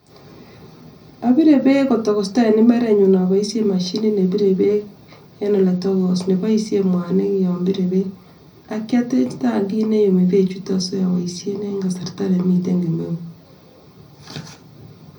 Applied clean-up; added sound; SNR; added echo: none; none; none; reverberation time 0.4 s.